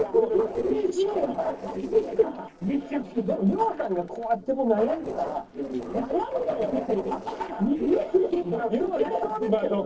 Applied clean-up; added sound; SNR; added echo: neural separator model SepFormer DNS4.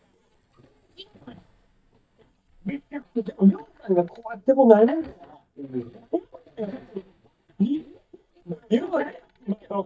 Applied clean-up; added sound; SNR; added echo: neural mask model DeepFilterNet 3.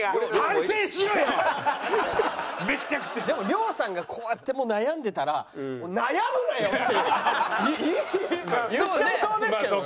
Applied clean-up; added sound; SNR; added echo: none; none; none; none.